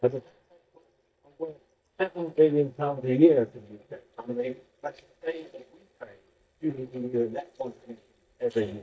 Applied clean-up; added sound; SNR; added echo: neural mask model DeepFilterNet 3.